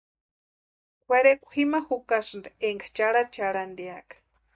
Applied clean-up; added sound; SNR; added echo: none; none; none; none.